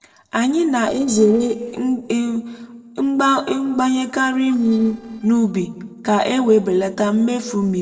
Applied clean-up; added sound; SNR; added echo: neural separator model SepFormer DNS4.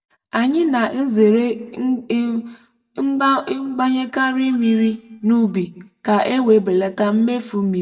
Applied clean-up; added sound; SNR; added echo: neural mask model DeepFilterNet 3.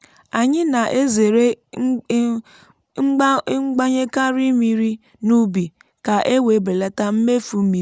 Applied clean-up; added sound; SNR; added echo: none; none; none; none.